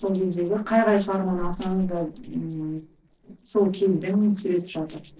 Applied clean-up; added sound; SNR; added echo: neural separator model SepFormer DNS4.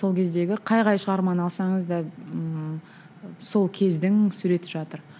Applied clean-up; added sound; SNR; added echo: none; none; none; none.